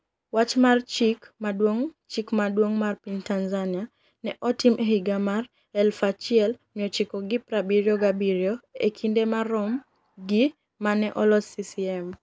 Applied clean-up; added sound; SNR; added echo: none; none; none; none.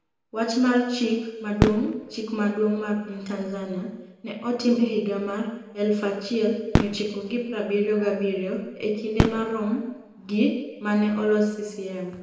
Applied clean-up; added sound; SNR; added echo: none; Fireworks; 5 dB; reverberation time 1.0 s.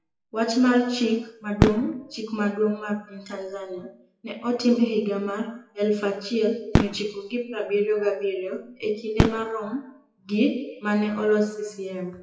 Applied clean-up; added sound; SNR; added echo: classical method WPE with log-MMSE.